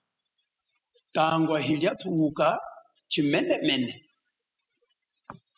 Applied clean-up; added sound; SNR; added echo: classical method spectral subtraction.